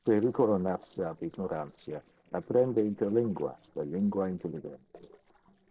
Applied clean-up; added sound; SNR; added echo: neural separator model SepFormer DNS4.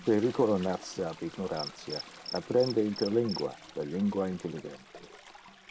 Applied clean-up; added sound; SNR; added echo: none; Cricket + Toilet flush; 14 dB; none.